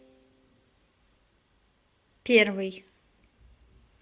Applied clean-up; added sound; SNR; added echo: none; none; none; none.